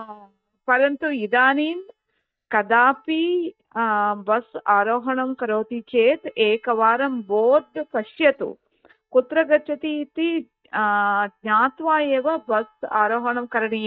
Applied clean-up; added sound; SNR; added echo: neural mask model DeepFilterNet 3.